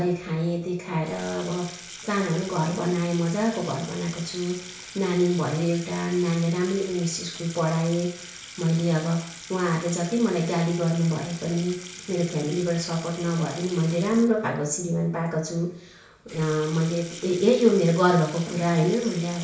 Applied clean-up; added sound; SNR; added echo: none; Sink (filling or washing) / Water tap, faucet; 17 dB; reverberation time 0.6 s.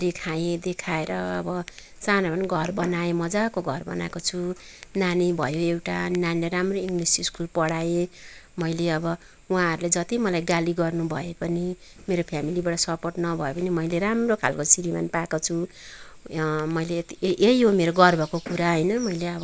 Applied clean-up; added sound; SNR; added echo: none; none; none; none.